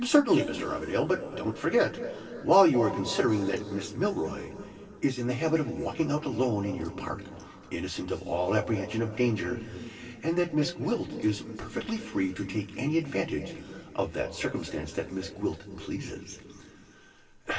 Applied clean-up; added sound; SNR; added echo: none; none; none; reverberation time 3.0 s.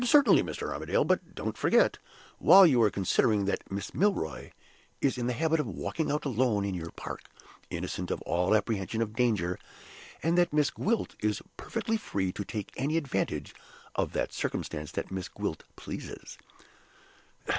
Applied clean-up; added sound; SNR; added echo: none; none; none; none.